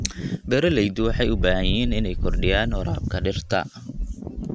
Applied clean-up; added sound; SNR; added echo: none; Wind; 1 dB; none.